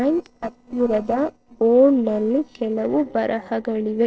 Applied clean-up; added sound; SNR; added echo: neural separator model SepFormer DNS4.